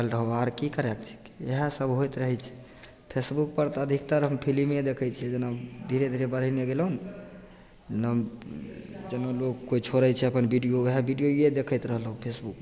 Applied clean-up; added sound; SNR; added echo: none; none; none; none.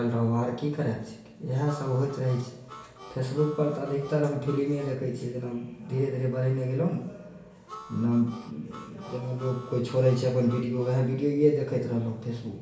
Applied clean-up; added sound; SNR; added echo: none; Harmonica; 19 dB; reverberation time 0.6 s.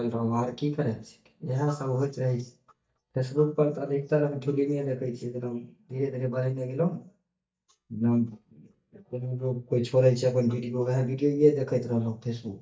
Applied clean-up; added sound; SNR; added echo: neural mask model DeepFilterNet 3.